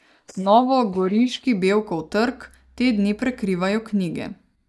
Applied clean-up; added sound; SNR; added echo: neural mask model DeepFilterNet 3.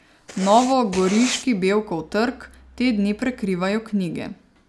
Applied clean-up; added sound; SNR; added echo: none; Writing; 11 dB; none.